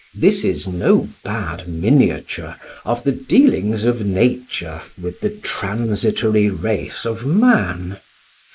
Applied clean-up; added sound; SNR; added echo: neural mask model Resemble Enhance denoiser.